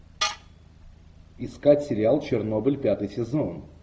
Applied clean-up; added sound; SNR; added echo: none; Tools; 13 dB; none.